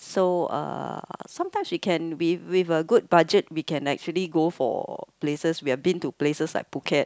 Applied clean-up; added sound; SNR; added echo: none; none; none; none.